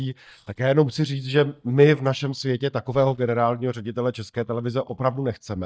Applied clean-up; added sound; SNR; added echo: neural mask model DeepFilterNet 3.